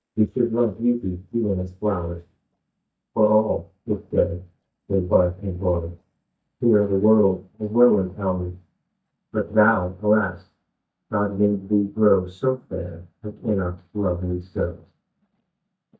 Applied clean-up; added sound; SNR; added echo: neural mask model DeepFilterNet 3.